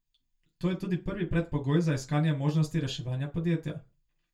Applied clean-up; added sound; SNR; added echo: none; none; none; reverberation time 0.2 s.